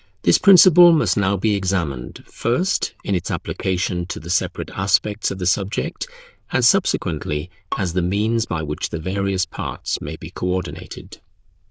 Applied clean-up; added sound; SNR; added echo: neural diffusion model UNIVERSE++.